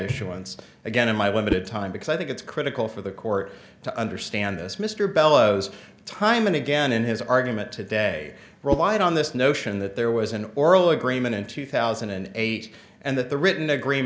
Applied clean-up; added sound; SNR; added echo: none; Whoosh, swoosh, swish; 12 dB; none.